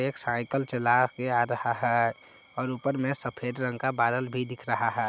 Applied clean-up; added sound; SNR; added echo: none; none; none; none.